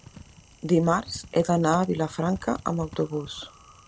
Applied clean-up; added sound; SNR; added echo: none; Typing; 20 dB; none.